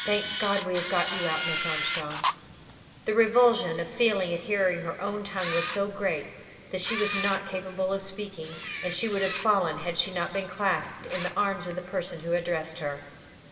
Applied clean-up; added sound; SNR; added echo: none; Camera; 2 dB; reverberation time 2.3 s.